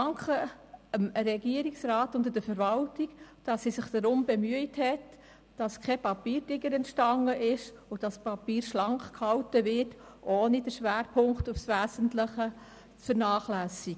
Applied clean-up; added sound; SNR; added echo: none; none; none; none.